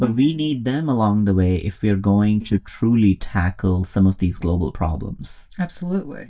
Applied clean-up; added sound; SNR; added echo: neural mask model DeepFilterNet 3.